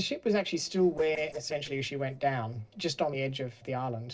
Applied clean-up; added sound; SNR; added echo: neural separator model SepFormer DNS4.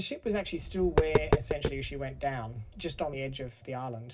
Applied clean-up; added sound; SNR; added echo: none; Tap; -1 dB; reverberation time 0.4 s.